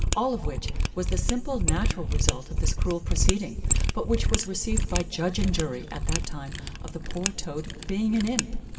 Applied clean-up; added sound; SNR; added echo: none; Mechanisms; -3 dB; reverberation time 2.6 s.